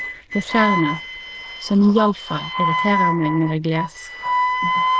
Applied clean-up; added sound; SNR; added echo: neural diffusion model UNIVERSE++.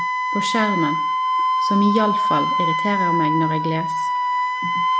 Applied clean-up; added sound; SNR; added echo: none; Wind instrument, woodwind instrument; -3 dB; none.